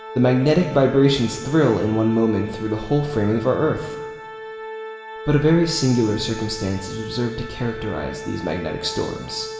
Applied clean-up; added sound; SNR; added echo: none; Organ; 12 dB; reverberation time 1.2 s.